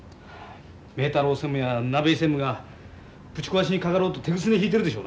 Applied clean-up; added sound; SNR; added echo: none; none; none; none.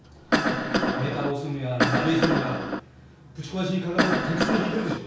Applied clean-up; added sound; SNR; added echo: none; Cough; -3 dB; reverberation time 0.6 s.